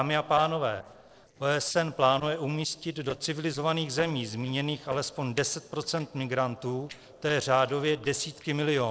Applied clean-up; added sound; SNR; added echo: neural separator model SepFormer DNS4.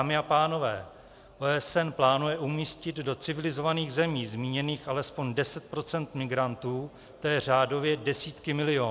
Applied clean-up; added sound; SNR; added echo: none; none; none; none.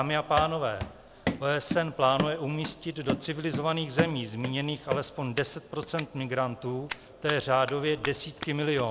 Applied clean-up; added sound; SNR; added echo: none; Run; 8 dB; none.